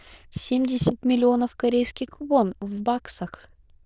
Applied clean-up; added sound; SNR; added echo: neural diffusion model UNIVERSE++.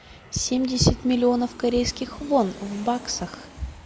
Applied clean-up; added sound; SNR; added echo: none; Aircraft; 19 dB; none.